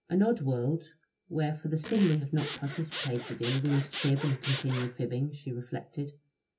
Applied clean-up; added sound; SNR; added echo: none; Zipper (clothing) / Sawing; 10 dB; reverberation time 0.2 s.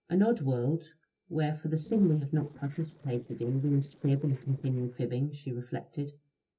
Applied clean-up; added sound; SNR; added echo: neural separator model SepFormer DNS4.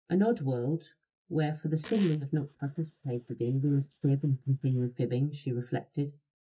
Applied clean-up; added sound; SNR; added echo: neural mask model DeepFilterNet 3.